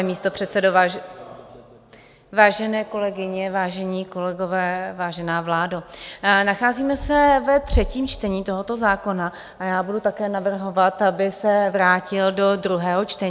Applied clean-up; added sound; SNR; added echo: none; none; none; none.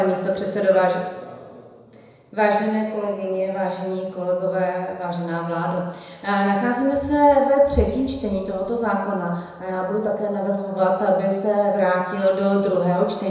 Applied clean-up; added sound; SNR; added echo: none; none; none; reverberation time 1.0 s.